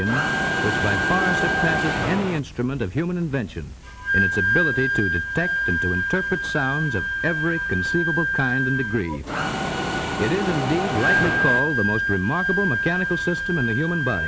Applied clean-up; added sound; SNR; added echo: none; Wind instrument, woodwind instrument + Mechanisms; -1 dB; none.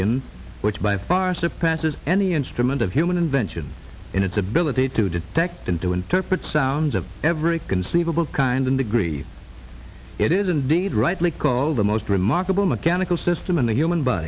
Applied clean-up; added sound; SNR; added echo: none; none; none; none.